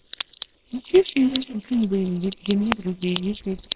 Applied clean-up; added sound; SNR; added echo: neural separator model SepFormer WHAMR!.